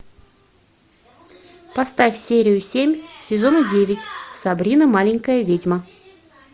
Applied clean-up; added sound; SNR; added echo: none; none; none; none.